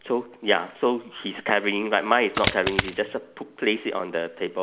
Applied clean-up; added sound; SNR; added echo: none; Coin (dropping); 2 dB; none.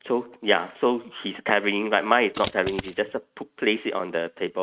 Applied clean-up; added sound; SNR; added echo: neural mask model RNNoise.